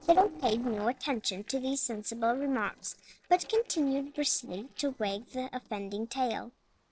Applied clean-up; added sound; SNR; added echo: neural separator model SepFormer DNS4.